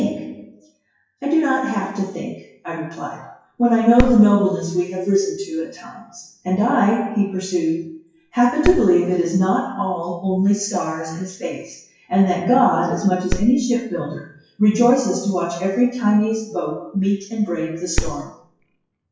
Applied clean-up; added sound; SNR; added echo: classical method WPE with log-MMSE.